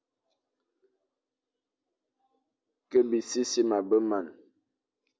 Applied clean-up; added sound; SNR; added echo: none; none; none; none.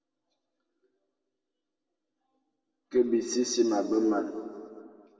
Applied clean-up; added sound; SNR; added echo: none; none; none; reverberation time 1.9 s.